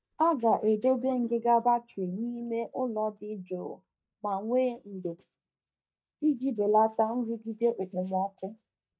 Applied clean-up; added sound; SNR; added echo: neural mask model DeepFilterNet 3.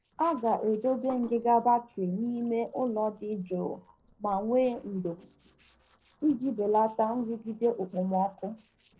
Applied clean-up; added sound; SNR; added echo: neural separator model SepFormer DNS4.